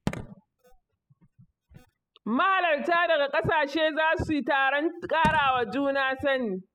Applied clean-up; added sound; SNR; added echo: classical method spectral subtraction.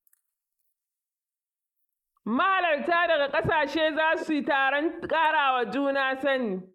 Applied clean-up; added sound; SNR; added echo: neural mask model Resemble Enhance denoiser.